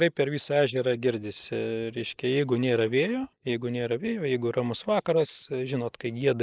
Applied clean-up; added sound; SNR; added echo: neural mask model Resemble Enhance denoiser.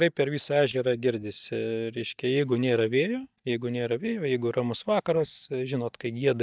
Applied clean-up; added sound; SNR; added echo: neural mask model DeepFilterNet 3.